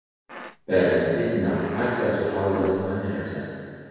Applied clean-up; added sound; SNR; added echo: none; Fart; 15 dB; reverberation time 2.2 s.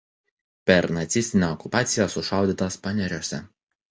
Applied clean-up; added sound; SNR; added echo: none; none; none; none.